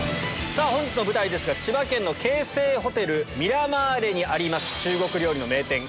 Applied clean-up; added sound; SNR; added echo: none; none; none; none.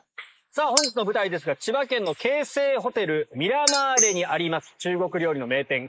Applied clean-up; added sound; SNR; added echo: neural mask model Resemble Enhance denoiser.